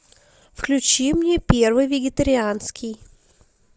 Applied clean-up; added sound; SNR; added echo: none; none; none; none.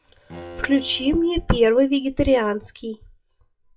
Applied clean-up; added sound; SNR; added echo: classical method WPE with log-MMSE.